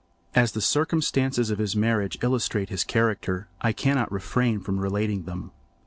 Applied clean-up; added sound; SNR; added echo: none; none; none; none.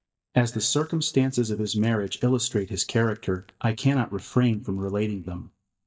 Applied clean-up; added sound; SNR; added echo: neural mask model DeepFilterNet 3.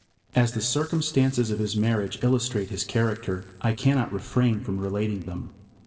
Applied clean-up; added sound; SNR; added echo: neural separator model SepFormer DNS4.